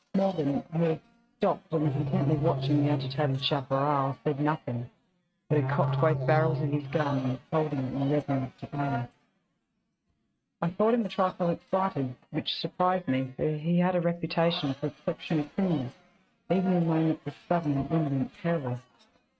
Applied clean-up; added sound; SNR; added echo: neural mask model RNNoise.